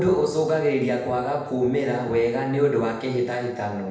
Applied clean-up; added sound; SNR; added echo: none; none; none; reverberation time 0.9 s.